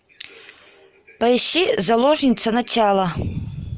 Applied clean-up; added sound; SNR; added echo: none; none; none; none.